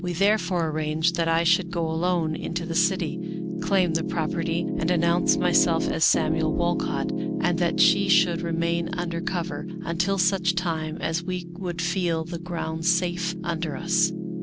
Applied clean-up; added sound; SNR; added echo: none; Piano; 3 dB; none.